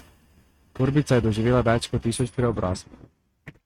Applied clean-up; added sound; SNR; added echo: neural mask model RNNoise.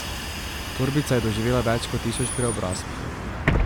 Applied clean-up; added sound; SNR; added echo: none; Bus; 2 dB; none.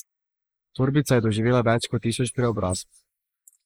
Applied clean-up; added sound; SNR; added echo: neural mask model Resemble Enhance denoiser.